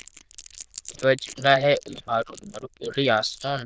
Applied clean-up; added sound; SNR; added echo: neural diffusion model UNIVERSE++.